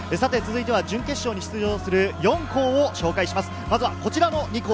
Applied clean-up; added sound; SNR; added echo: none; none; none; none.